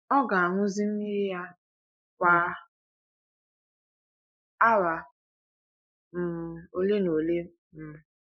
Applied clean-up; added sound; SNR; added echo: neural mask model Resemble Enhance denoiser.